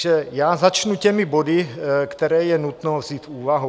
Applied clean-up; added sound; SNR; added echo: none; none; none; none.